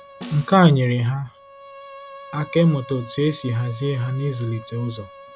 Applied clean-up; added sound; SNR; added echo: none; Bowed string instrument + Snare drum; 19 dB; none.